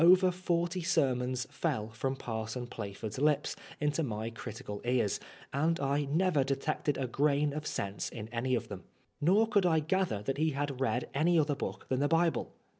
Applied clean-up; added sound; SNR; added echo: none; none; none; none.